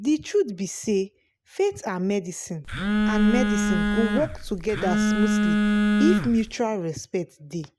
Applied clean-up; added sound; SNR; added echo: none; Telephone; -4 dB; none.